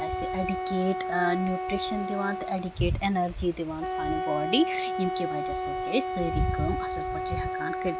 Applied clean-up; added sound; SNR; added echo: none; Wind instrument, woodwind instrument; 2 dB; none.